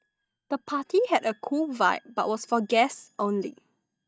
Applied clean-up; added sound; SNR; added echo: neural mask model DeepFilterNet 3.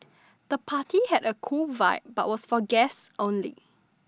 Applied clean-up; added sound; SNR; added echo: none; none; none; none.